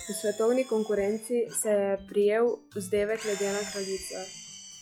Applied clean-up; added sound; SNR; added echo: classical method log-MMSE.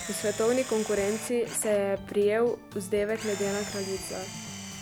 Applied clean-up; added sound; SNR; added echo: none; Organ + Camera; 11 dB; none.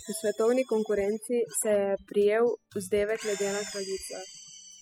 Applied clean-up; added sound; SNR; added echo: classical method spectral subtraction.